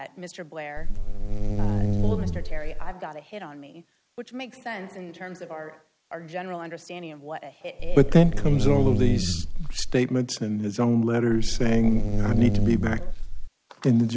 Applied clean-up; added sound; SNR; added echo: none; Buzz; -4 dB; none.